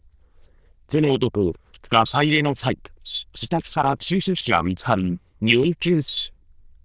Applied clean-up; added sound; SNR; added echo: neural diffusion model UNIVERSE++.